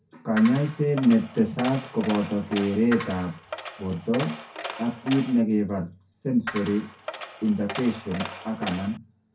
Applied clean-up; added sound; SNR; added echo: none; Coin (dropping); 11 dB; reverberation time 0.3 s.